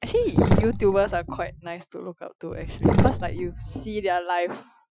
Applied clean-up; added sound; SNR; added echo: classical method Wiener filter.